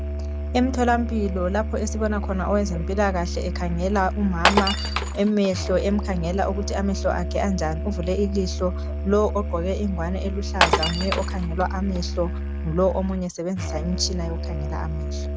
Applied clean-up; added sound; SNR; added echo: none; Musical instrument + Glass; 1 dB; none.